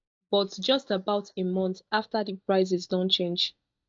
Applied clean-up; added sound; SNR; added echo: neural mask model DeepFilterNet 3.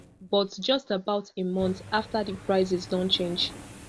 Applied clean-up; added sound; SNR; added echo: none; Fire; 17 dB; none.